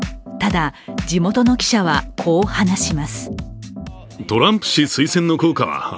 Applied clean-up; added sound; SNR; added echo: none; none; none; none.